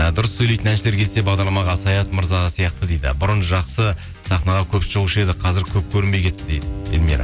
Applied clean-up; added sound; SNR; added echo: none; Bowed string instrument; 16 dB; none.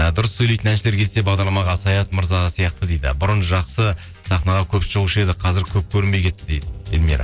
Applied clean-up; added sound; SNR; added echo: neural separator model SepFormer DNS4.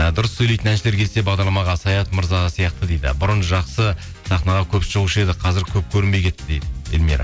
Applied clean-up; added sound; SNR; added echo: none; none; none; none.